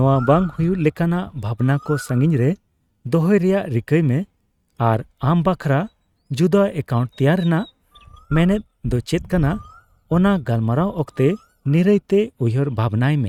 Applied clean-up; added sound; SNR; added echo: neural mask model RNNoise.